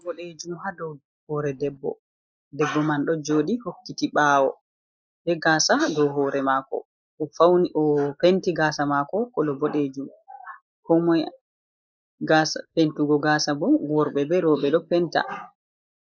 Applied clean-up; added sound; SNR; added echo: neural mask model Resemble Enhance denoiser.